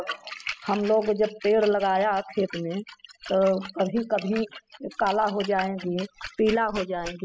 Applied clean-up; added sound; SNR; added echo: classical method spectral subtraction.